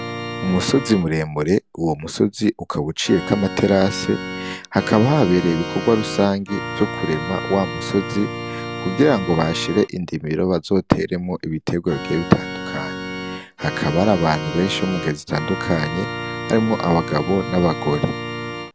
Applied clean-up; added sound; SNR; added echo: none; Organ; 9 dB; none.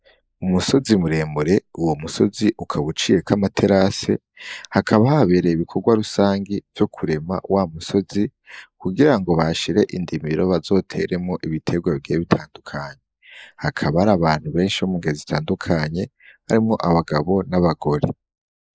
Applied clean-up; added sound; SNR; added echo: neural mask model Resemble Enhance denoiser.